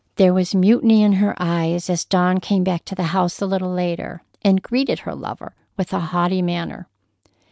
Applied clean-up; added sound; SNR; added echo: none; none; none; none.